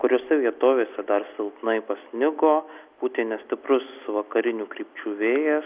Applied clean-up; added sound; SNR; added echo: none; none; none; none.